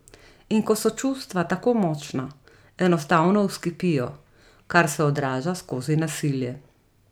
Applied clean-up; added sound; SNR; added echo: none; none; none; none.